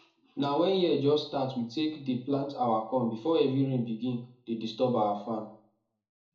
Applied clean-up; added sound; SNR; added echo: none; none; none; reverberation time 0.6 s.